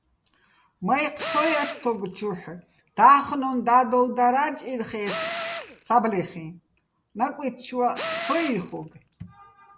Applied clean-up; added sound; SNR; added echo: none; Tools; 8 dB; none.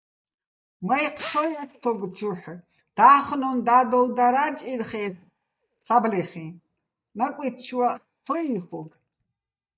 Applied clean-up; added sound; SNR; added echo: neural mask model DeepFilterNet 3.